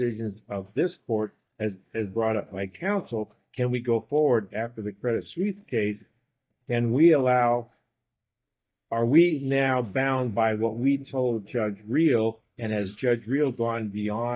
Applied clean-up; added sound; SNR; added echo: neural mask model DeepFilterNet 3.